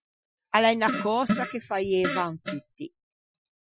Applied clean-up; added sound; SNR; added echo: classical method Wiener filter.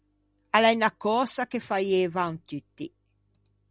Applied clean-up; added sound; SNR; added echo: none; none; none; none.